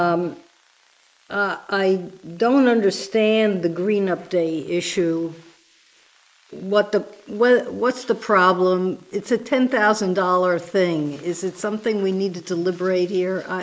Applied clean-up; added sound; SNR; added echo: neural mask model Resemble Enhance denoiser.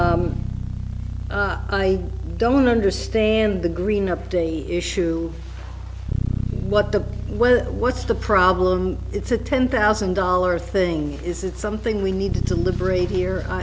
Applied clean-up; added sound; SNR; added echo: none; Bass guitar; 5 dB; none.